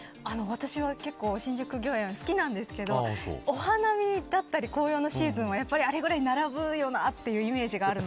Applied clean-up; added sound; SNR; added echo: none; none; none; none.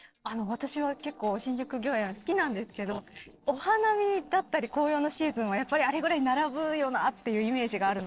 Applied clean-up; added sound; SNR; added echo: neural separator model SepFormer DNS4.